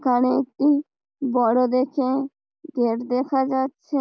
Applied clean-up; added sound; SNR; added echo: none; none; none; none.